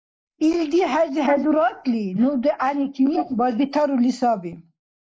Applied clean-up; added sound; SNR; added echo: neural mask model Resemble Enhance denoiser.